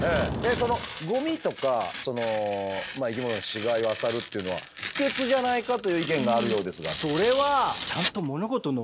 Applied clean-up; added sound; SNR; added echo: none; Tearing; 8 dB; none.